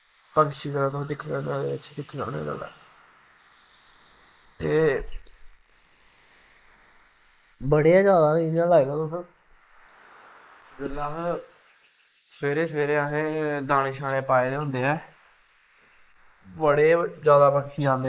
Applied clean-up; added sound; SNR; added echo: neural mask model Resemble Enhance denoiser.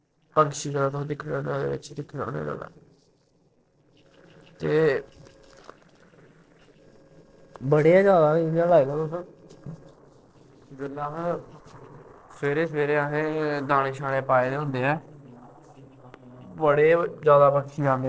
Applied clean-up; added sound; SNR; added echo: neural separator model SepFormer DNS4.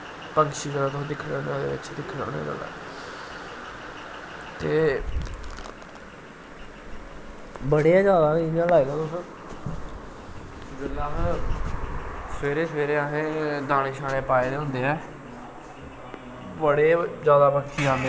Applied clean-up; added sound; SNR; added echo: none; none; none; none.